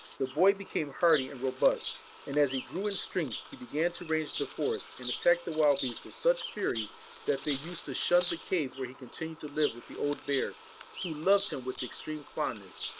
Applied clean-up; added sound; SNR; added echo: none; Bird vocalization, bird call, bird song; 10 dB; none.